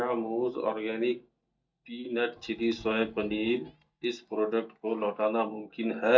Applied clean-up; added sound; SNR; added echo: neural mask model DeepFilterNet 3.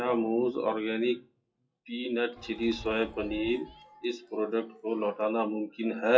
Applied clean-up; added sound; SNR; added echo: classical method WPE with log-MMSE.